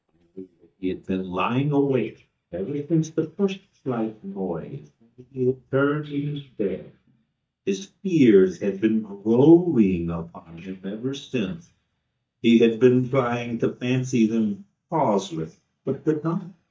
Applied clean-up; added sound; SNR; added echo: neural mask model DeepFilterNet 3.